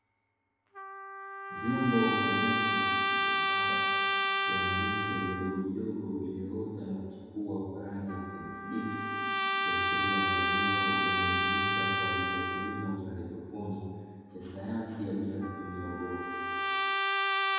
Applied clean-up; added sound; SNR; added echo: none; Trumpet; -5 dB; reverberation time 2.2 s.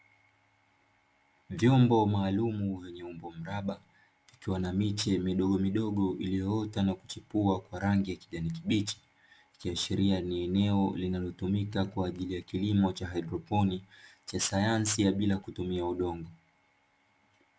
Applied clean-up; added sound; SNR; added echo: none; none; none; none.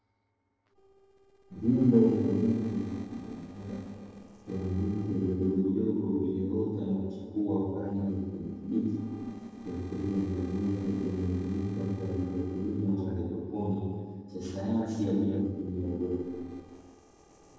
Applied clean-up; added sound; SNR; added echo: neural separator model SepFormer DNS4.